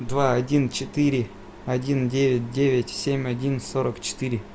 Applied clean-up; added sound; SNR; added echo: none; none; none; none.